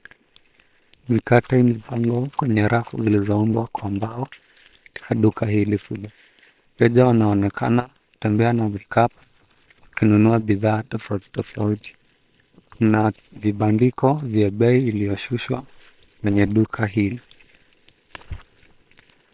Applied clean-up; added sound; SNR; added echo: neural separator model SepFormer WHAM!.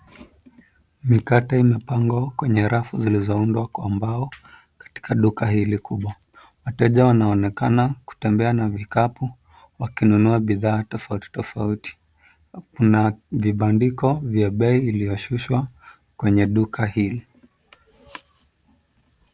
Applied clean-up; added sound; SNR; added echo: none; none; none; none.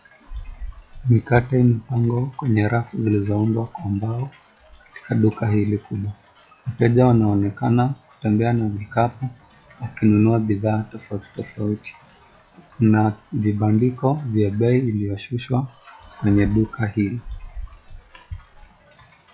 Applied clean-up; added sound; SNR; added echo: classical method log-MMSE.